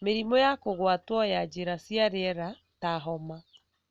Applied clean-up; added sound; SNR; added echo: none; none; none; none.